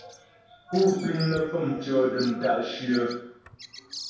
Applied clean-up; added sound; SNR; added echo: none; Bird vocalization, bird call, bird song; 17 dB; reverberation time 0.7 s.